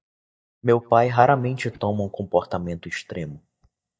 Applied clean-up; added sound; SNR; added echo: neural mask model DeepFilterNet 3.